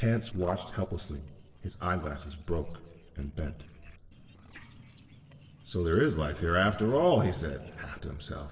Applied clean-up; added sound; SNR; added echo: neural separator model SepFormer DNS4.